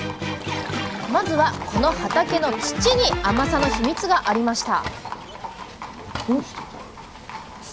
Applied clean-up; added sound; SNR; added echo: none; Livestock, farm animals, working animals; 9 dB; none.